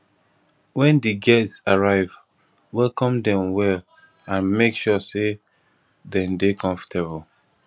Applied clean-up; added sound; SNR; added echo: none; none; none; none.